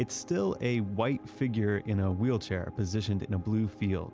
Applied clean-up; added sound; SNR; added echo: none; none; none; none.